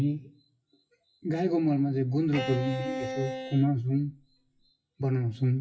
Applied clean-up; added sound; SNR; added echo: classical method WPE with log-MMSE.